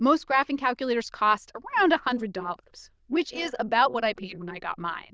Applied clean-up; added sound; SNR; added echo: neural diffusion model UNIVERSE++.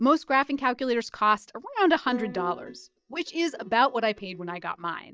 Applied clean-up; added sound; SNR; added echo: neural mask model DeepFilterNet 3.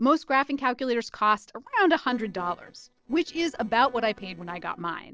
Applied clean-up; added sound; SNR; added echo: neural separator model SepFormer DNS4.